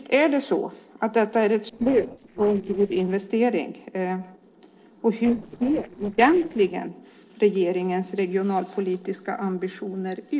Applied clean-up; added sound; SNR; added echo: neural separator model SepFormer DNS4.